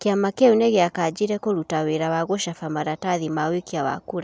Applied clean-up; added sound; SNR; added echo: none; none; none; none.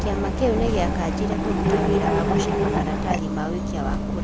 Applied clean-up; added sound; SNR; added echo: none; Bus + Mechanisms; -5 dB; none.